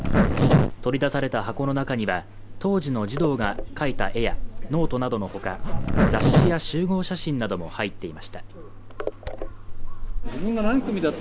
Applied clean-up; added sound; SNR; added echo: none; Zipper (clothing); -2 dB; none.